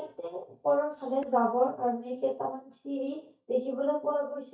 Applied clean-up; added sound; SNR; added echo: neural mask model DeepFilterNet 3.